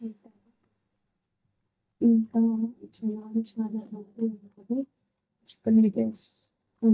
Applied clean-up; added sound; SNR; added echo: neural mask model DeepFilterNet 3.